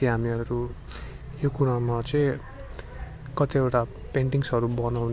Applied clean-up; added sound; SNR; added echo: none; none; none; none.